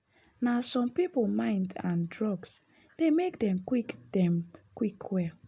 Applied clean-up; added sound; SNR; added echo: none; none; none; none.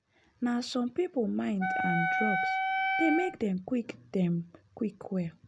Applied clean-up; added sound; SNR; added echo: none; Wind instrument, woodwind instrument; -2 dB; none.